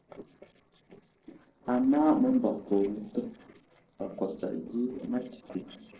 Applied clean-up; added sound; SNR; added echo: neural separator model SepFormer DNS4.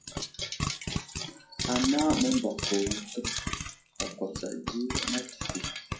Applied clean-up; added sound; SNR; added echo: classical method WPE with log-MMSE.